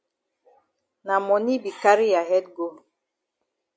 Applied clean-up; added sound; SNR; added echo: none; none; none; none.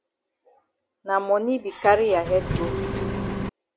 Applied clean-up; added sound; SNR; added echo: none; Engine; 3 dB; none.